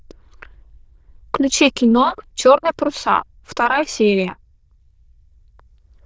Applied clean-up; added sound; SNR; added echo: neural diffusion model UNIVERSE++.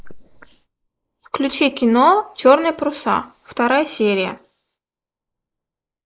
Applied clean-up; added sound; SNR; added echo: neural mask model Resemble Enhance denoiser.